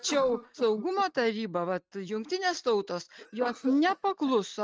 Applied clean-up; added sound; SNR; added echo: neural mask model RNNoise.